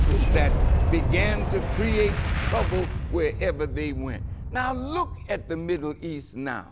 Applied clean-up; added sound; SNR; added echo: none; Boom; -4 dB; none.